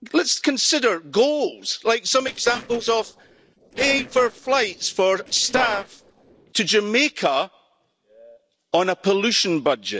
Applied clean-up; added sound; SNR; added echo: neural separator model SepFormer DNS4.